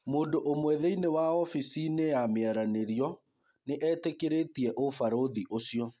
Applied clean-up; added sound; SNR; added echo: none; none; none; none.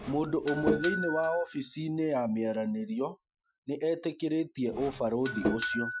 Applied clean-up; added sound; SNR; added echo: classical method Wiener filter.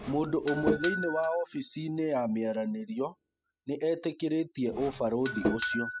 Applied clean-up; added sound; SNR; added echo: classical method spectral subtraction.